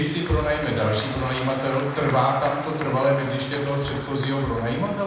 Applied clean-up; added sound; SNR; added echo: none; Applause; 14 dB; reverberation time 1.0 s.